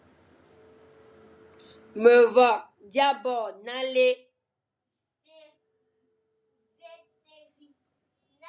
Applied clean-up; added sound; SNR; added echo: none; none; none; none.